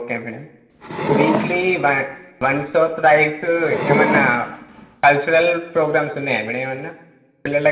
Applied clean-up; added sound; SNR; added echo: none; Wood; 3 dB; reverberation time 1.5 s.